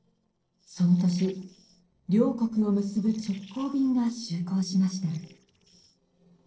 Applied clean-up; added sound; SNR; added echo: neural separator model SepFormer DNS4.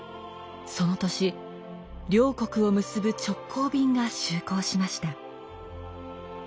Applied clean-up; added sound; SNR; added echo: none; none; none; none.